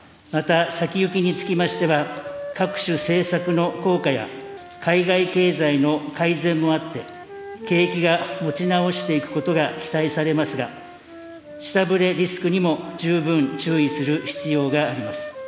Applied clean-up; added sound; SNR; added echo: none; Wind instrument, woodwind instrument; 13 dB; none.